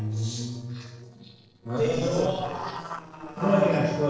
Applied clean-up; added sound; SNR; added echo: neural separator model SepFormer DNS4.